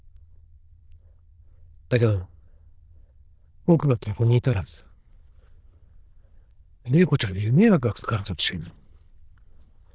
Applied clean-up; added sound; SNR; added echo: neural diffusion model UNIVERSE++.